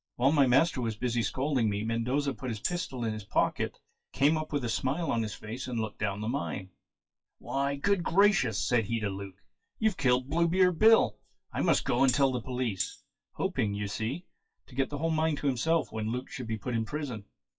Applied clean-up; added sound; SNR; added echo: classical method WPE with log-MMSE.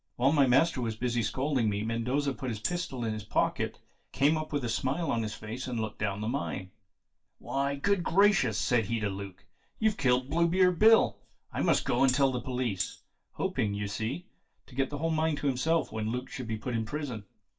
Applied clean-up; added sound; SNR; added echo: none; Tambourine; 9 dB; reverberation time 0.2 s.